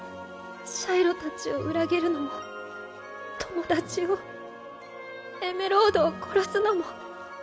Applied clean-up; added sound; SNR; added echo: none; none; none; none.